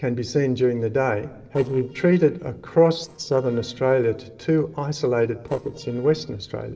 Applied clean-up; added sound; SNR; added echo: neural separator model SepFormer DNS4.